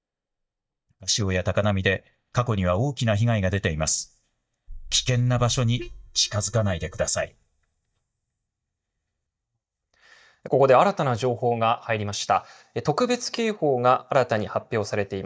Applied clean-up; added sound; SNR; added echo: neural mask model DeepFilterNet 3.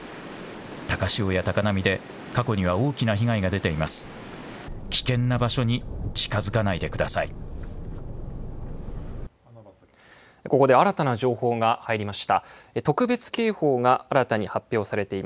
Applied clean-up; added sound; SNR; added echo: none; none; none; none.